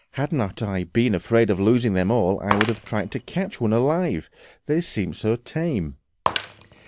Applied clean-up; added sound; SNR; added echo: none; Shatter; 11 dB; none.